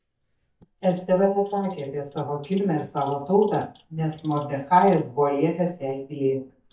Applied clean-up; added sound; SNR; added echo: neural mask model DeepFilterNet 3.